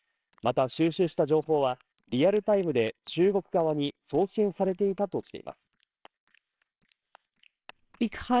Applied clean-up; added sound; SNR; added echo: neural separator model SepFormer WHAMR!.